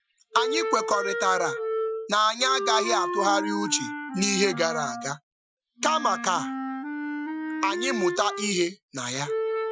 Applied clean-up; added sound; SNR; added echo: classical method Wiener filter.